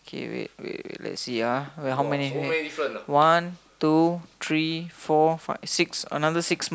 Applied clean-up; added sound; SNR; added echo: none; none; none; none.